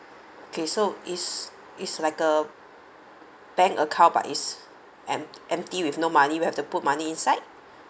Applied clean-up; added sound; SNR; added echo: none; none; none; none.